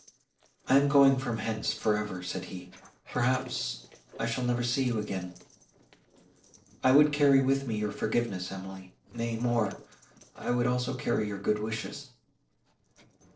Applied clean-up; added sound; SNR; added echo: neural separator model SepFormer DNS4.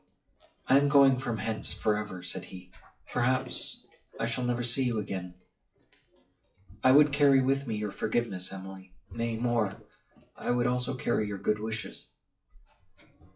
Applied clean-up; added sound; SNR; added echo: classical method WPE with log-MMSE.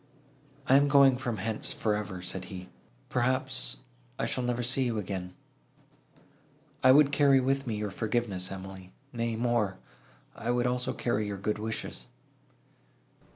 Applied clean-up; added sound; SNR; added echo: none; none; none; none.